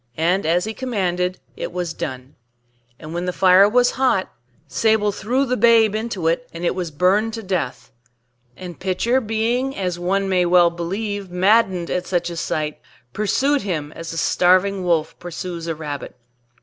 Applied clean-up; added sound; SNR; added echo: none; none; none; none.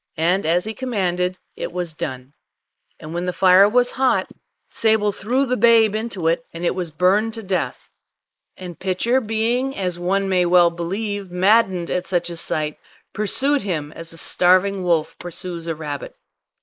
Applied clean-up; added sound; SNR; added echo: neural mask model Resemble Enhance denoiser.